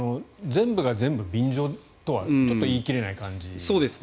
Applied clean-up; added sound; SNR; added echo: none; none; none; none.